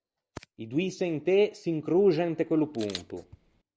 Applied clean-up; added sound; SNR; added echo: none; Camera; 18 dB; none.